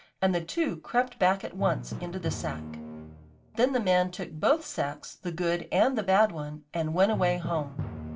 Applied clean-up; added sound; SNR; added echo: none; Drum; 12 dB; reverberation time 0.2 s.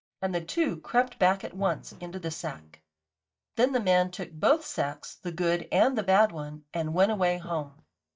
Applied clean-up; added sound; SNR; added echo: neural mask model DeepFilterNet 3.